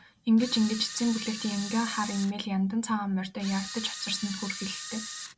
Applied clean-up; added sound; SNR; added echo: none; Camera; 9 dB; none.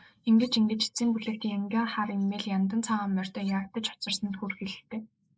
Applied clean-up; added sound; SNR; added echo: neural mask model Resemble Enhance denoiser.